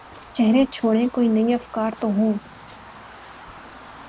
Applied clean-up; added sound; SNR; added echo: none; Run; 20 dB; none.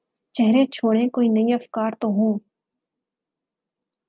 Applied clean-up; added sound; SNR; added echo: none; none; none; none.